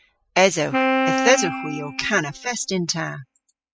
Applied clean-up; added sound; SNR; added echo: classical method spectral subtraction.